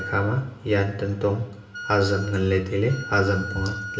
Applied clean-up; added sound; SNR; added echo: none; Wind instrument, woodwind instrument; 13 dB; reverberation time 0.7 s.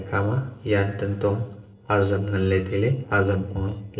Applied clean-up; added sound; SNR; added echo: neural separator model SepFormer DNS4.